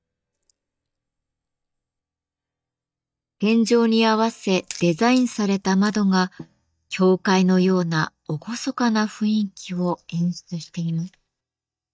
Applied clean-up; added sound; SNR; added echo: neural mask model DeepFilterNet 3.